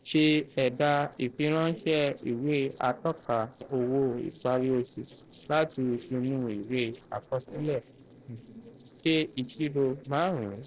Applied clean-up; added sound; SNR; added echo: neural separator model SepFormer DNS4.